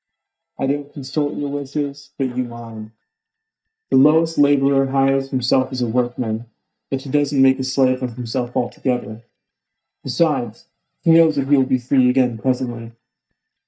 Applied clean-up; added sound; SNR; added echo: neural mask model DeepFilterNet 3.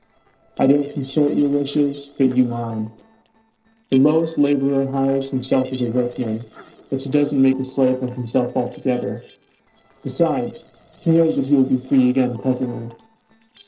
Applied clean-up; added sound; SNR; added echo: neural separator model SepFormer DNS4.